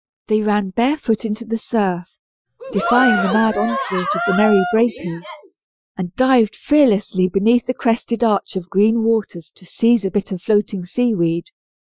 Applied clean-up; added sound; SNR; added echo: classical method Wiener filter.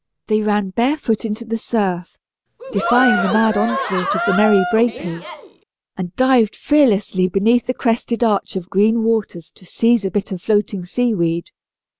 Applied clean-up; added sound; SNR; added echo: none; Cheering; 4 dB; none.